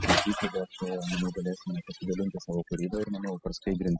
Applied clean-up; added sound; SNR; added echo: classical method spectral subtraction.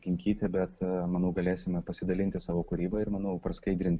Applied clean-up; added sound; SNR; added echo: none; none; none; none.